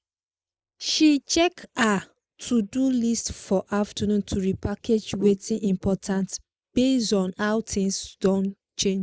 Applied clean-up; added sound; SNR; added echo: neural mask model Resemble Enhance denoiser.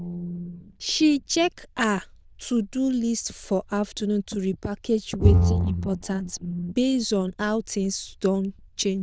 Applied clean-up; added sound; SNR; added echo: neural diffusion model UNIVERSE++.